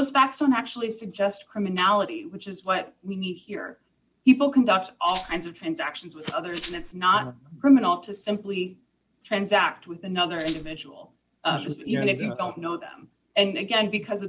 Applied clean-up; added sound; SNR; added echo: none; Rattle (instrument); 14 dB; none.